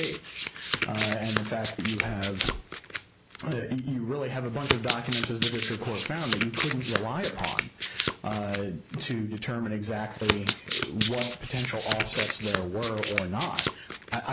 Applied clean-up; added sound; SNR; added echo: none; Domestic sounds, home sounds; 2 dB; none.